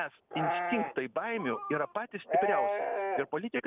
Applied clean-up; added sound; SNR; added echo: none; Livestock, farm animals, working animals; -1 dB; none.